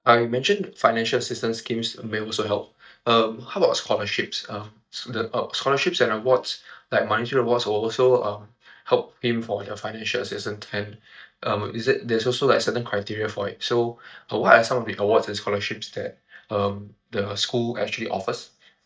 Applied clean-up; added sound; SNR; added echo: neural mask model DeepFilterNet 3.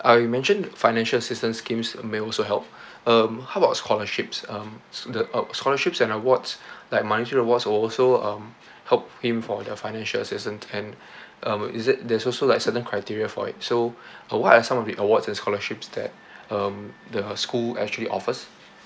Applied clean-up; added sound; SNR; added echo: none; none; none; none.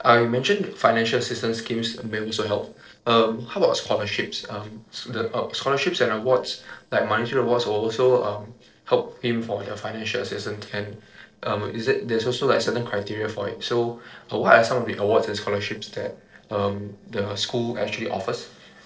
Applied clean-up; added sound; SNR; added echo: neural separator model SepFormer DNS4.